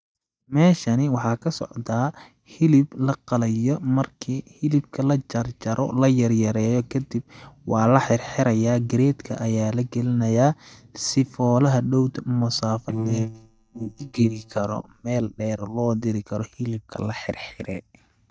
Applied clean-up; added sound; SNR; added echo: neural mask model DeepFilterNet 3.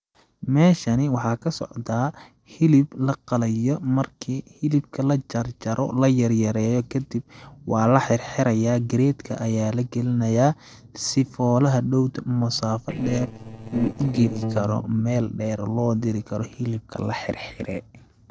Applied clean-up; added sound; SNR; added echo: neural separator model SepFormer DNS4.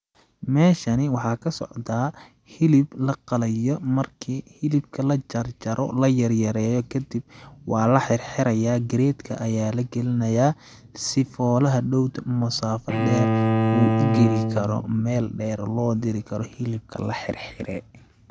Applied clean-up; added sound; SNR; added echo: none; Bowed string instrument; 0 dB; none.